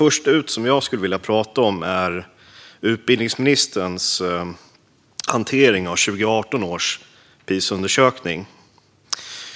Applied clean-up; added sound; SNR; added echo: none; none; none; none.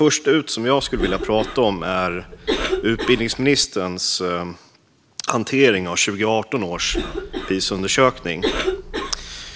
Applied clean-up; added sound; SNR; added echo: none; Cough; 9 dB; none.